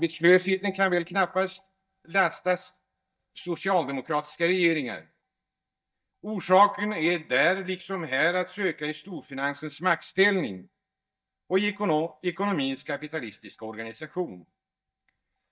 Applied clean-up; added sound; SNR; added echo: neural mask model DeepFilterNet 3.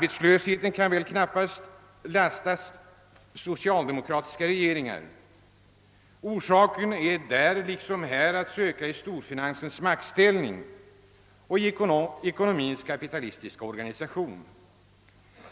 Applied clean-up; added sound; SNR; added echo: none; none; none; none.